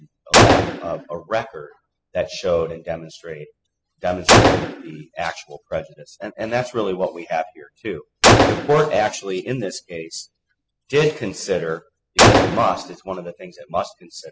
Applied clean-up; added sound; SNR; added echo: classical method spectral subtraction.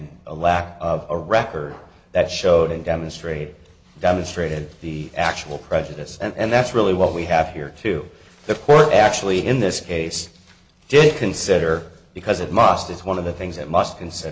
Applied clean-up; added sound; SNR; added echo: none; none; none; none.